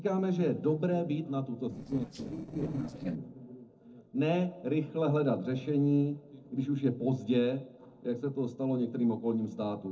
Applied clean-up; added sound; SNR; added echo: neural separator model SepFormer DNS4.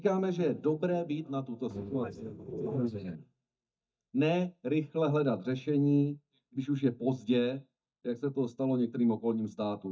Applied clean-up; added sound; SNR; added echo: neural mask model DeepFilterNet 3.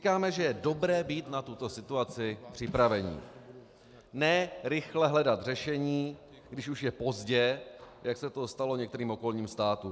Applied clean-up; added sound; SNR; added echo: none; none; none; none.